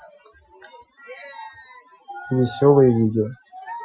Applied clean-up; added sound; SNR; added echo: classical method Wiener filter.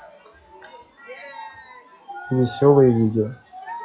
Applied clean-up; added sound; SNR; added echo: classical method log-MMSE.